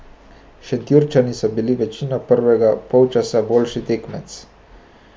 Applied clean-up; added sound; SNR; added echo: none; none; none; none.